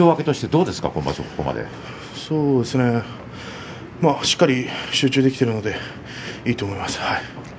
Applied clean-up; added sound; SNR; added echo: none; none; none; none.